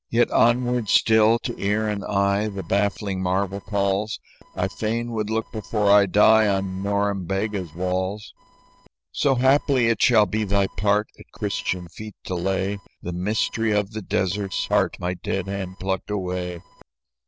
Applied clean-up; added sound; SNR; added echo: neural separator model SepFormer DNS4.